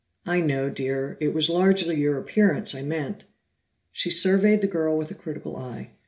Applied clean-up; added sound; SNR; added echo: none; none; none; none.